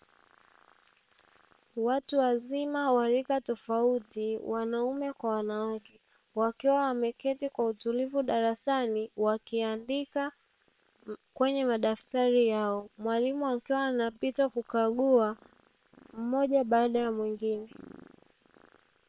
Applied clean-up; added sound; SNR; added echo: neural separator model SepFormer WHAM!.